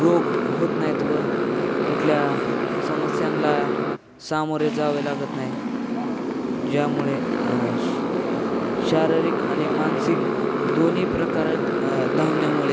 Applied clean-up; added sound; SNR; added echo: none; Motorcycle; -2 dB; none.